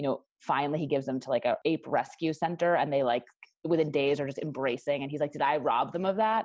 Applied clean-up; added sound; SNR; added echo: none; none; none; none.